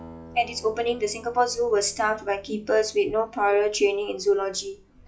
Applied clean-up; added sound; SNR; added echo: classical method log-MMSE.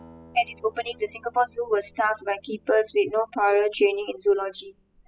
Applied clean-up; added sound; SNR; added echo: classical method spectral subtraction.